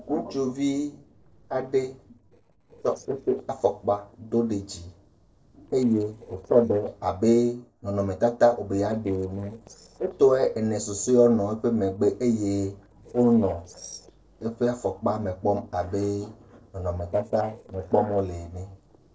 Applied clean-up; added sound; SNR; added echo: neural separator model SepFormer DNS4.